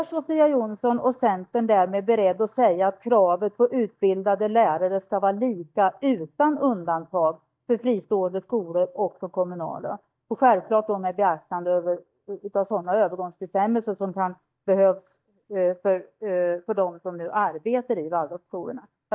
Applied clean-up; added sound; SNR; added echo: neural mask model DeepFilterNet 3.